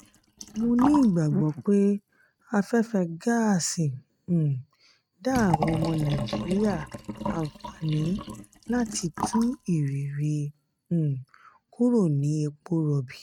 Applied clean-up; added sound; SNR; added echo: neural mask model RNNoise.